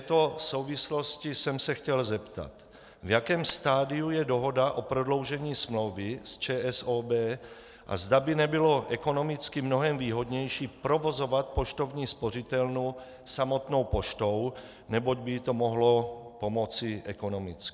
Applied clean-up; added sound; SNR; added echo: none; none; none; none.